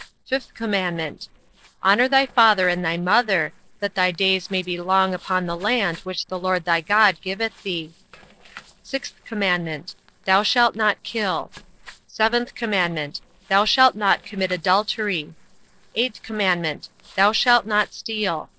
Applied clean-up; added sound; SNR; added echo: neural separator model SepFormer DNS4.